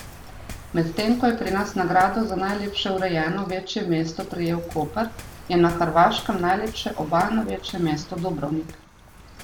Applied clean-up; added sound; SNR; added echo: none; Waves, surf; 16 dB; none.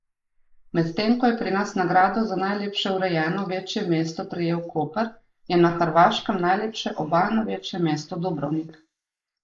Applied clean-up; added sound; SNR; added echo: neural mask model Resemble Enhance denoiser.